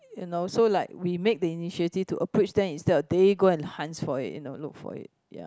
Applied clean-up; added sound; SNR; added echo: none; none; none; none.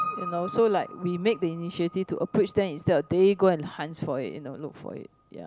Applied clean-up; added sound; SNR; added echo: none; Piano; 14 dB; none.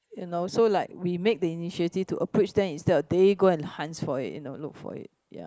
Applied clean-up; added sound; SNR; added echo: neural mask model Resemble Enhance denoiser.